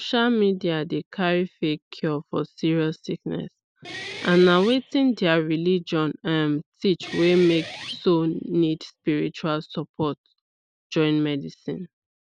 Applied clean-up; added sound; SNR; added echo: none; Guitar; 14 dB; none.